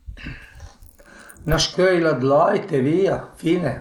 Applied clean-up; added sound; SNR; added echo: neural mask model Resemble Enhance denoiser.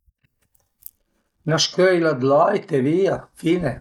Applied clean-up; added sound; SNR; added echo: neural mask model DeepFilterNet 3.